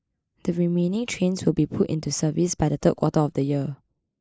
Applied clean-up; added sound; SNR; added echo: neural mask model Resemble Enhance denoiser.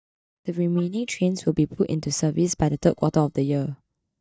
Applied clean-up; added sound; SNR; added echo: neural mask model DeepFilterNet 3.